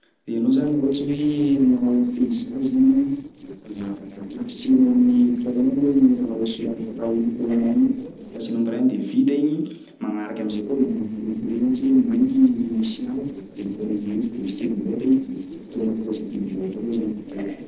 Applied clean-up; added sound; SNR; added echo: neural separator model SepFormer DNS4.